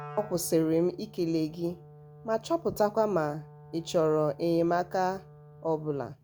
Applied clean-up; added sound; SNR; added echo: none; Wind instrument, woodwind instrument; 19 dB; none.